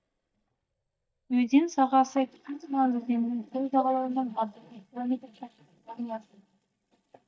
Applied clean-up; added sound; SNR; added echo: neural mask model DeepFilterNet 3.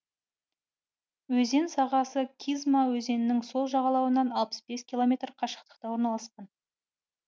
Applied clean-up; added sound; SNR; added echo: none; none; none; none.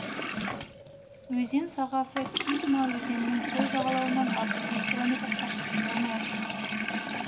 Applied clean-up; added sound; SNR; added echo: none; Sink (filling or washing) / Water tap, faucet; 0 dB; reverberation time 1.1 s.